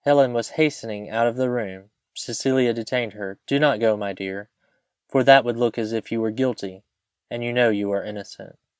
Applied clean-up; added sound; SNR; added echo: none; none; none; none.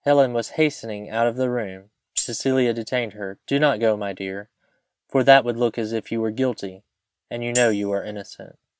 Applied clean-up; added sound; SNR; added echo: none; Tambourine; 11 dB; none.